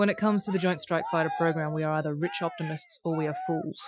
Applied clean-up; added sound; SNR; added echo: classical method Wiener filter.